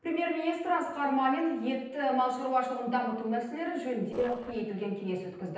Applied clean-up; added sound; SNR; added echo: neural separator model SepFormer DNS4.